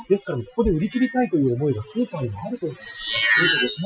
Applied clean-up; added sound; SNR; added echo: classical method Wiener filter.